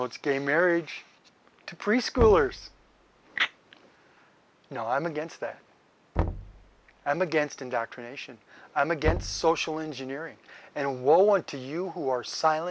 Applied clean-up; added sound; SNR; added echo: none; Knock; 8 dB; none.